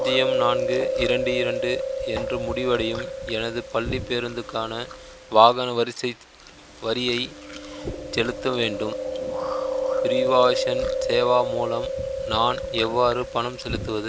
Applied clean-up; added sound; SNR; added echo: none; Chewing, mastication; 3 dB; none.